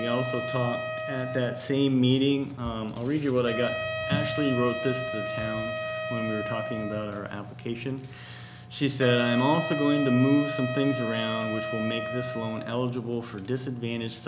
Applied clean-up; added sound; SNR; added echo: none; Wind instrument, woodwind instrument; 6 dB; none.